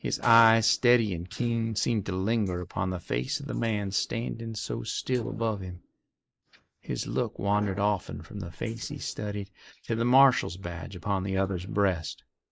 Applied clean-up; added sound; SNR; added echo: neural mask model Resemble Enhance denoiser.